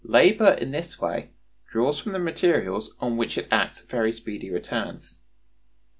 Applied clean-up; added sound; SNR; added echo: none; none; none; none.